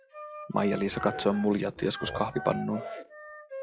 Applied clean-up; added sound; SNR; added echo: classical method log-MMSE.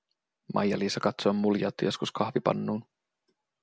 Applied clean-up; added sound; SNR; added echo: none; none; none; none.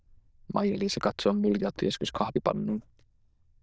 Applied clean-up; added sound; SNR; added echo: neural diffusion model UNIVERSE++.